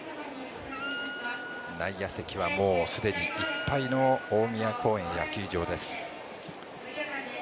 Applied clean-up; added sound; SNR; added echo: none; Wind instrument, woodwind instrument; 9 dB; none.